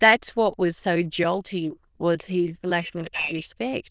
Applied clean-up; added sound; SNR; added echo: neural diffusion model UNIVERSE++.